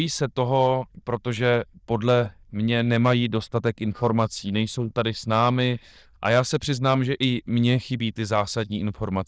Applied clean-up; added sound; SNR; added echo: neural diffusion model UNIVERSE++.